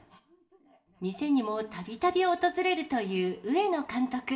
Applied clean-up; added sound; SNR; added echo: none; none; none; reverberation time 0.6 s.